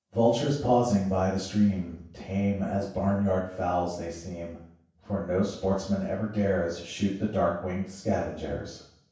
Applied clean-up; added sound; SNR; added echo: none; none; none; reverberation time 0.7 s.